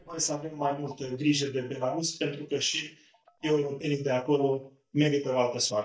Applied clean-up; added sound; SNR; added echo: neural mask model DeepFilterNet 3.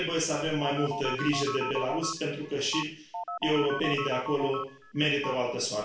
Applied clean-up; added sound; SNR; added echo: none; Telephone; 7 dB; reverberation time 0.4 s.